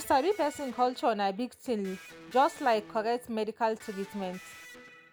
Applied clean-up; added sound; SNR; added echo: none; Electric guitar; 20 dB; none.